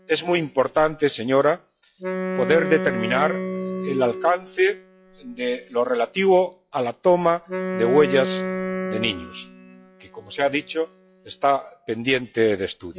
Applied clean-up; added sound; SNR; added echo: classical method log-MMSE.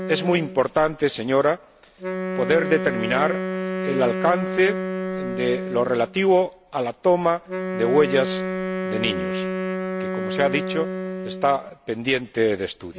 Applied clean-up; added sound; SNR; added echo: none; Wind instrument, woodwind instrument; 5 dB; none.